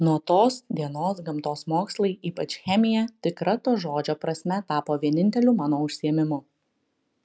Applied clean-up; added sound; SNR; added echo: none; none; none; none.